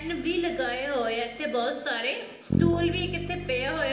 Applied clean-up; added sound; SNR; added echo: none; Bass guitar; 5 dB; reverberation time 0.8 s.